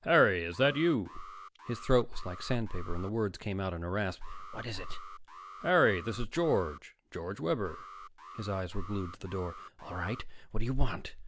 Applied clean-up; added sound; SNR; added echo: none; Alarm; 18 dB; none.